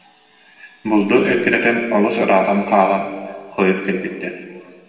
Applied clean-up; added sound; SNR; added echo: none; none; none; reverberation time 1.5 s.